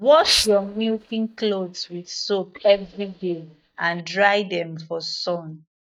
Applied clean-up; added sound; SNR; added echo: neural mask model DeepFilterNet 3.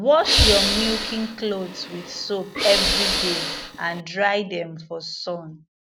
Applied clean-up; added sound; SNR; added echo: none; Hiss / Breathing; -1 dB; none.